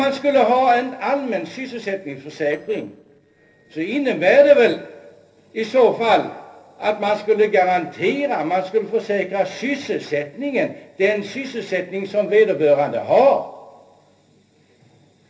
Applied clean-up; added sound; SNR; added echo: neural separator model SepFormer DNS4.